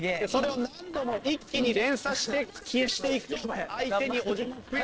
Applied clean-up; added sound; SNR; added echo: neural separator model SepFormer DNS4.